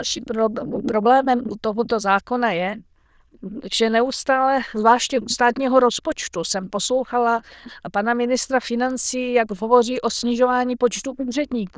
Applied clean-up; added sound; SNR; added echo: neural diffusion model UNIVERSE++.